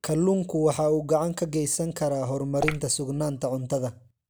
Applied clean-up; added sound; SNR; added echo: none; Drip / Water; 4 dB; none.